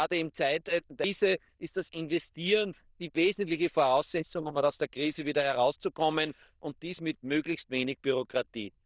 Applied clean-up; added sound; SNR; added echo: neural diffusion model UNIVERSE++.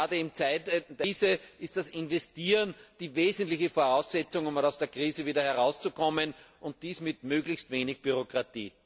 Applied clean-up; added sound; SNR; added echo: none; none; none; none.